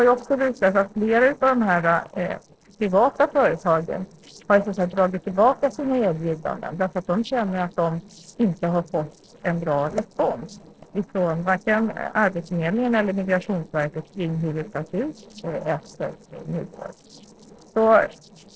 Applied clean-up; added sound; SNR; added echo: neural separator model SepFormer DNS4.